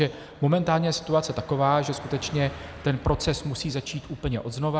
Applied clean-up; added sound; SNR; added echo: none; Car passing by; 19 dB; none.